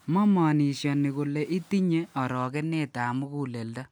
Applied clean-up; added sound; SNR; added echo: none; none; none; none.